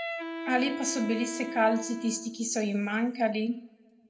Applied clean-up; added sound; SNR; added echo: none; Wind instrument, woodwind instrument; 9 dB; reverberation time 0.4 s.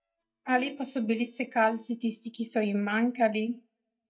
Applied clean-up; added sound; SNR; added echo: neural mask model DeepFilterNet 3.